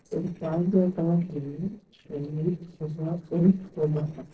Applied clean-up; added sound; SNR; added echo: neural separator model SepFormer DNS4.